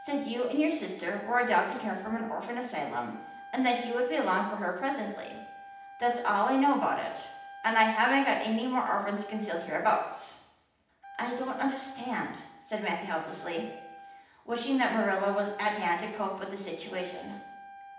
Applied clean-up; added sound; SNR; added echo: none; Wind instrument, woodwind instrument; 18 dB; reverberation time 0.8 s.